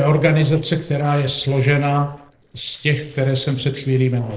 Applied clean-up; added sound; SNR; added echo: neural separator model SepFormer DNS4.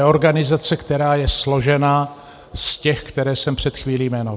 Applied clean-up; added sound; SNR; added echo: none; none; none; none.